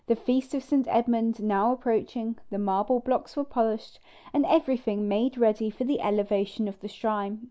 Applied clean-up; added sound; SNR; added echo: none; none; none; none.